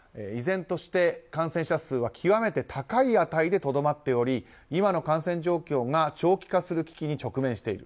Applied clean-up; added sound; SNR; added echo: none; none; none; none.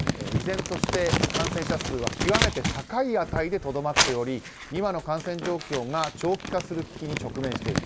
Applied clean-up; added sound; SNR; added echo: none; Crumpling, crinkling; 0 dB; none.